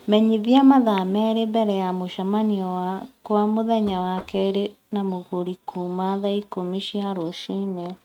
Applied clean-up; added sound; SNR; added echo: neural mask model RNNoise.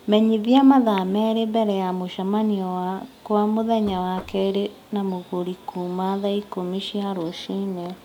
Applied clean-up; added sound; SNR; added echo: none; Knock; 20 dB; none.